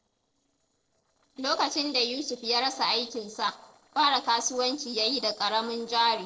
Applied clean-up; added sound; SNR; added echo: neural separator model SepFormer DNS4.